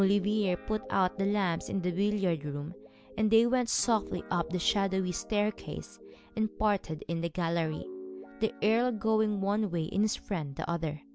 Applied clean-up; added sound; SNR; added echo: none; Guitar; 18 dB; none.